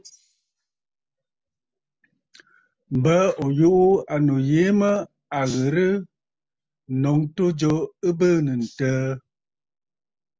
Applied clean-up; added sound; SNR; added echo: none; none; none; none.